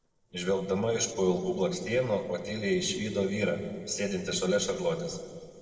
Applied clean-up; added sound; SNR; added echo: neural separator model SepFormer DNS4.